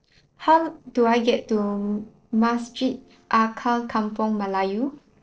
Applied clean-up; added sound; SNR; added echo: neural separator model SepFormer DNS4.